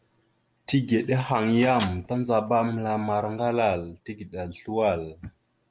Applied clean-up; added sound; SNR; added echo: none; Microwave oven; 18 dB; none.